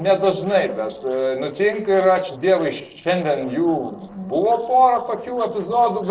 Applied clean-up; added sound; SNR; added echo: neural separator model SepFormer DNS4.